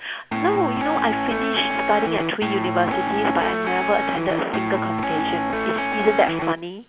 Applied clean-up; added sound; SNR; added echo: none; Guitar; -1 dB; none.